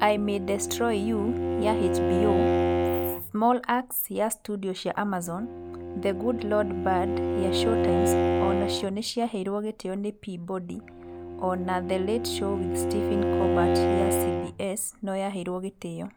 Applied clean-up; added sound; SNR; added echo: none; Bowed string instrument; -1 dB; none.